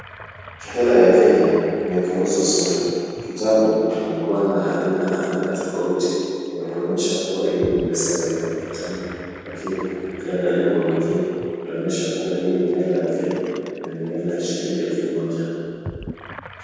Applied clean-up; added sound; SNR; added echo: none; Sink (filling or washing) / Gurgling; 18 dB; reverberation time 2.2 s.